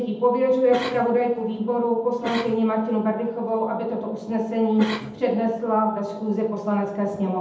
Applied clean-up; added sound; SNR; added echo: none; Cough; 13 dB; reverberation time 0.8 s.